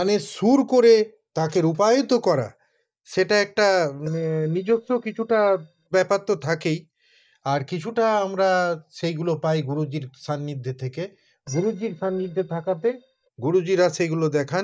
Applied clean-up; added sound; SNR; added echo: neural mask model DeepFilterNet 3.